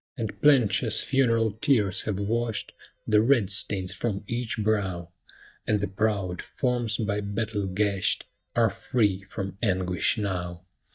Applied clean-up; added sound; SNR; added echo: neural mask model DeepFilterNet 3.